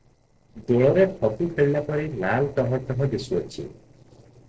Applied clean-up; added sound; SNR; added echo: neural separator model SepFormer DNS4.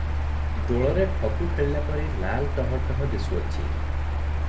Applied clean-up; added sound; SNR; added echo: none; Mechanical fan; -4 dB; reverberation time 0.3 s.